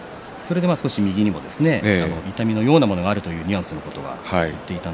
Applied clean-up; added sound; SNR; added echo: none; none; none; none.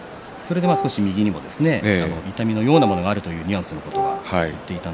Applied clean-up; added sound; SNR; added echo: none; Wind instrument, woodwind instrument; 5 dB; none.